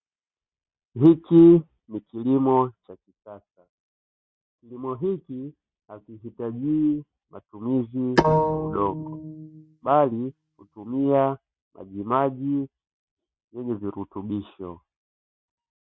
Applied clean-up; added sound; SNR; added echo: neural mask model RNNoise.